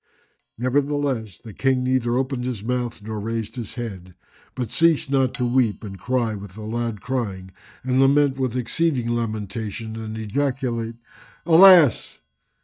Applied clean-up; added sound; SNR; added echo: neural mask model DeepFilterNet 3.